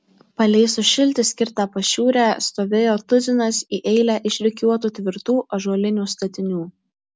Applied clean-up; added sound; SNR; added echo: none; none; none; none.